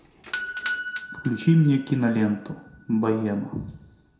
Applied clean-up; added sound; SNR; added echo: none; Doorbell; 0 dB; reverberation time 0.5 s.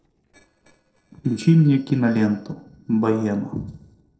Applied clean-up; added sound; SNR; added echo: neural separator model SepFormer DNS4.